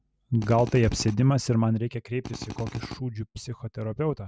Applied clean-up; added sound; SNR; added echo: none; Drill; 11 dB; none.